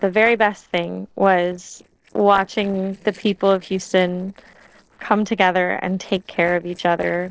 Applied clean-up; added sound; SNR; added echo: neural separator model SepFormer DNS4.